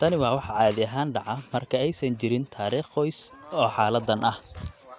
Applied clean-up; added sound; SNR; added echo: none; none; none; none.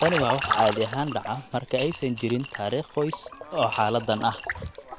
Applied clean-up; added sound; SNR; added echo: none; Liquid + Coin (dropping) / Glass; 7 dB; none.